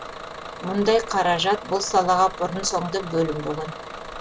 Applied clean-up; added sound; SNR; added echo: none; Bus / Engine; 12 dB; none.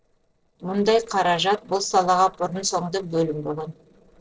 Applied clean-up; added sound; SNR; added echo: neural separator model SepFormer DNS4.